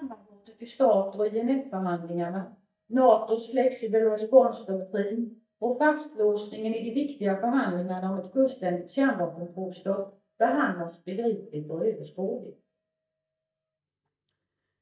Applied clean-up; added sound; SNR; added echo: neural mask model DeepFilterNet 3.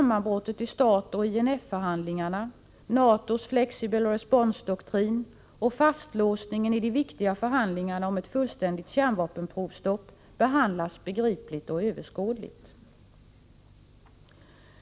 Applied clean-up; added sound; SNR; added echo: none; none; none; none.